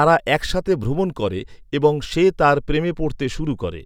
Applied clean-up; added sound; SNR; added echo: none; none; none; none.